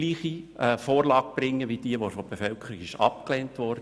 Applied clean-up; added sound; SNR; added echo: none; none; none; none.